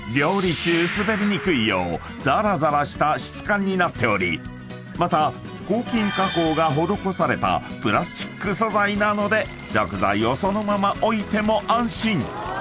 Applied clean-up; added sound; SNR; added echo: none; none; none; none.